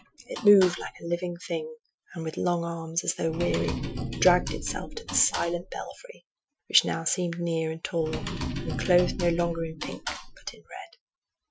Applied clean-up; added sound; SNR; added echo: classical method Wiener filter.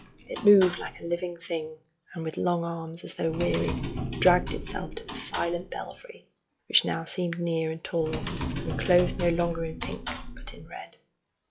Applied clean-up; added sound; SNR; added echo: classical method log-MMSE.